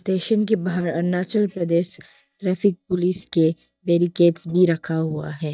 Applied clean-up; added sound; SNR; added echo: neural mask model DeepFilterNet 3.